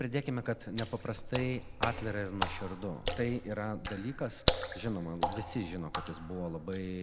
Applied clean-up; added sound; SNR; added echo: none; Water / Splash, splatter; 0 dB; none.